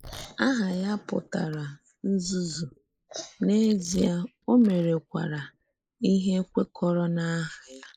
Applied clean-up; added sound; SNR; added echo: neural mask model Resemble Enhance denoiser.